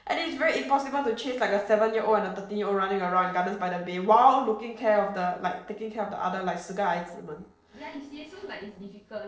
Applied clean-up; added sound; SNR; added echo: neural separator model SepFormer DNS4.